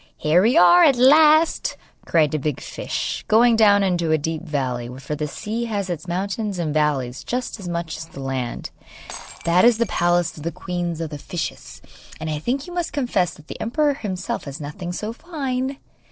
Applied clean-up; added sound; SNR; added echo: neural separator model SepFormer DNS4.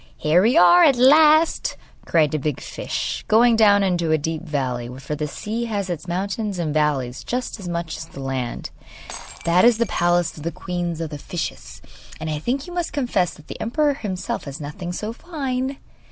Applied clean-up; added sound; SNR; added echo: none; Shatter; 19 dB; none.